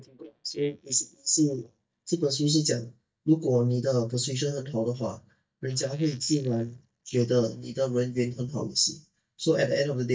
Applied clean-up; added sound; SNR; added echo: neural mask model DeepFilterNet 3.